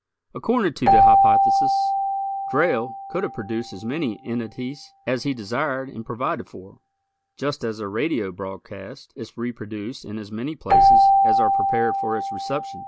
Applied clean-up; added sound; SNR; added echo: none; Keyboard (musical); -5 dB; none.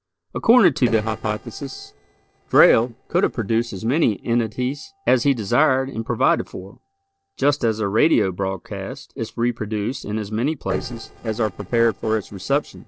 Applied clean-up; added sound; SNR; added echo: neural separator model SepFormer DNS4.